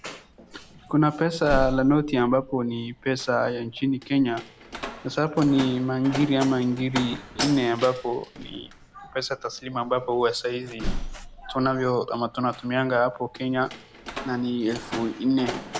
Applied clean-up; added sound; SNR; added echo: none; Slam; 11 dB; none.